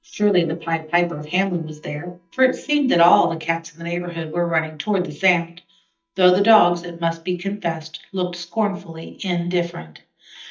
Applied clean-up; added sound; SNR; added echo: neural mask model DeepFilterNet 3.